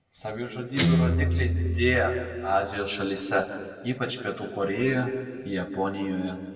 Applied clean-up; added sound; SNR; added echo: none; Guitar; 2 dB; reverberation time 2.1 s.